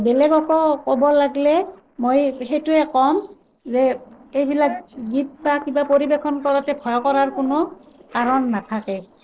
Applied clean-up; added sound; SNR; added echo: neural separator model SepFormer DNS4.